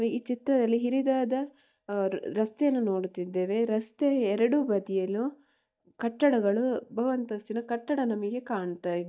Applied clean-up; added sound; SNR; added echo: neural mask model DeepFilterNet 3.